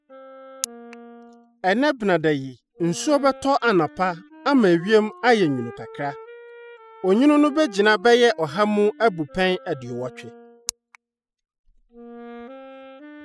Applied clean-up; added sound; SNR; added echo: classical method spectral subtraction.